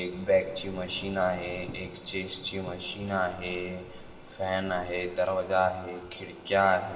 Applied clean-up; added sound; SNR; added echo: none; Thunder / Rain; 18 dB; reverberation time 1.8 s.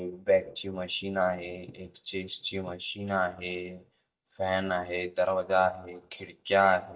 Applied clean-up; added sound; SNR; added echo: neural mask model DeepFilterNet 3.